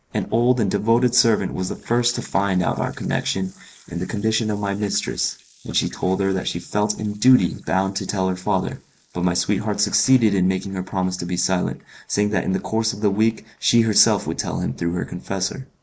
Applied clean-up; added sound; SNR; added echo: neural mask model Resemble Enhance denoiser.